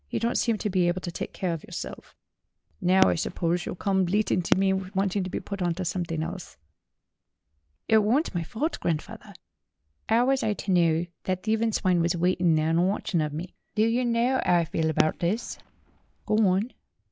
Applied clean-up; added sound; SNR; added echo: none; Fireworks; 7 dB; none.